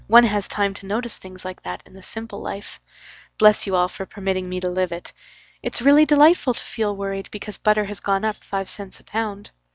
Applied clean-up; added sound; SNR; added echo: neural mask model RNNoise.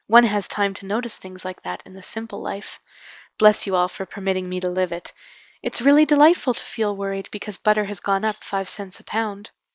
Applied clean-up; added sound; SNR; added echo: neural mask model Resemble Enhance denoiser.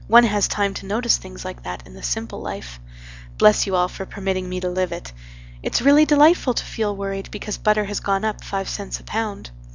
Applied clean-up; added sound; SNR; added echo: none; none; none; none.